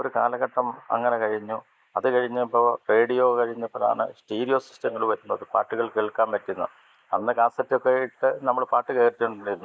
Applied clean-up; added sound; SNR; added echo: neural mask model Resemble Enhance denoiser.